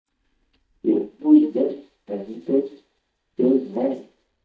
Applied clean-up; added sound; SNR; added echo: neural mask model DeepFilterNet 3.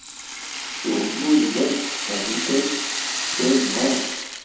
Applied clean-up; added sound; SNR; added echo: none; Rattle (instrument); 3 dB; reverberation time 0.8 s.